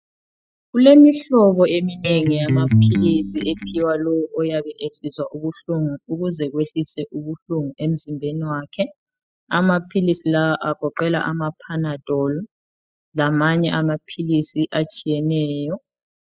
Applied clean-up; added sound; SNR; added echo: classical method spectral subtraction.